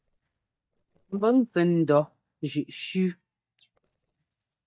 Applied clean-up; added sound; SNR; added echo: neural mask model DeepFilterNet 3.